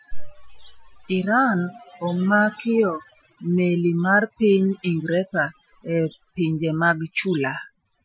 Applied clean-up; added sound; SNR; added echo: classical method Wiener filter.